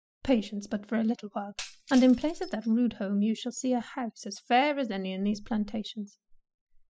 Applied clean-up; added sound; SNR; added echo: classical method spectral subtraction.